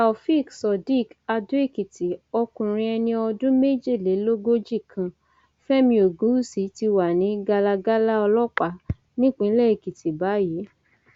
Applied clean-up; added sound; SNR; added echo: none; none; none; none.